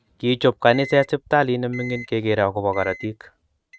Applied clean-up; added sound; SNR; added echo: neural mask model RNNoise.